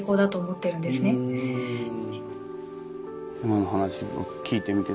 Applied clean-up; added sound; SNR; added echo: none; none; none; none.